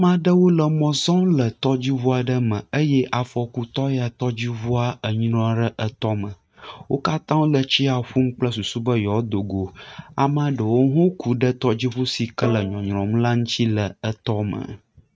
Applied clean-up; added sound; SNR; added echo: neural mask model RNNoise.